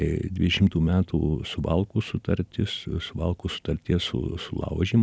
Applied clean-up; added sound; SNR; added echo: none; none; none; none.